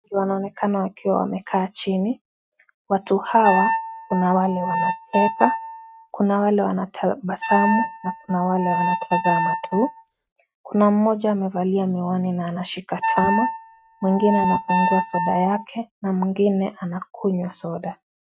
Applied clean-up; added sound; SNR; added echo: neural mask model RNNoise.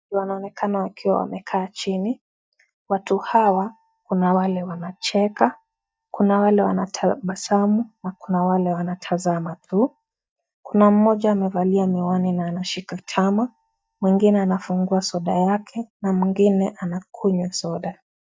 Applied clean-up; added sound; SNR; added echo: neural mask model DeepFilterNet 3.